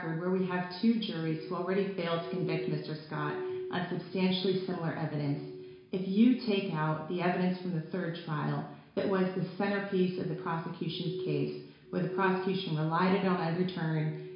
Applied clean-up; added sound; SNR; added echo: none; Glass; 12 dB; reverberation time 0.7 s.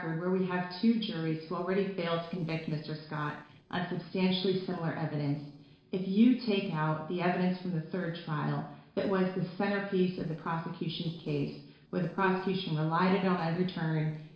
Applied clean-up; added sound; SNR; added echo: neural separator model SepFormer DNS4.